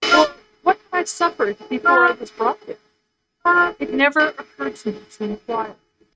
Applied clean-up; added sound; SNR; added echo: neural mask model RNNoise.